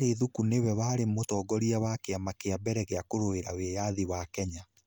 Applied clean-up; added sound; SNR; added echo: none; none; none; none.